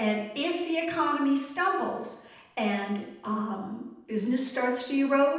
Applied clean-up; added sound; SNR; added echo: none; none; none; reverberation time 0.9 s.